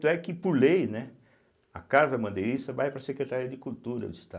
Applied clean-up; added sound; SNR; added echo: none; none; none; none.